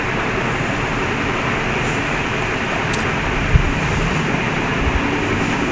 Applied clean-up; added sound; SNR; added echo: none; Glass; 19 dB; none.